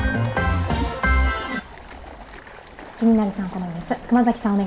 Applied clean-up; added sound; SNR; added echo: none; Stream; 17 dB; reverberation time 1.1 s.